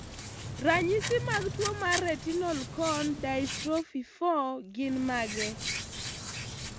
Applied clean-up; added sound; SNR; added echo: none; Hands; 7 dB; none.